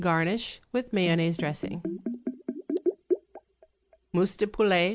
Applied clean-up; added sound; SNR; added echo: none; Bathtub (filling or washing); 5 dB; none.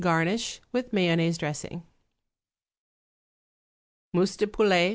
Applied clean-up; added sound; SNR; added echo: none; none; none; none.